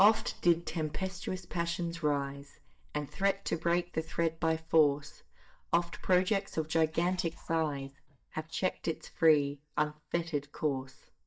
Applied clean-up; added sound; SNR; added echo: neural mask model DeepFilterNet 3.